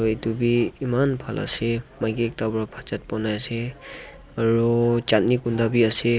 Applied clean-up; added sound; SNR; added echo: none; none; none; none.